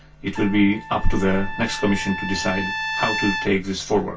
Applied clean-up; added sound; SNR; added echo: none; Trumpet; 8 dB; reverberation time 0.1 s.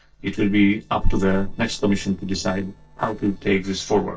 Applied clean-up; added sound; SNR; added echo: neural separator model SepFormer DNS4.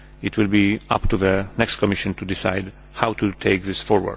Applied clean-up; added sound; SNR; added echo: none; none; none; none.